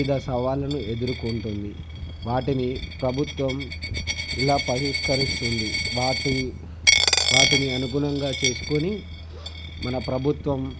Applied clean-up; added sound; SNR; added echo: none; Coin (dropping); 1 dB; none.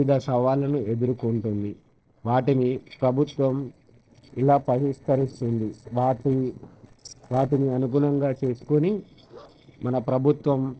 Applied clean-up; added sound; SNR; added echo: neural separator model SepFormer DNS4.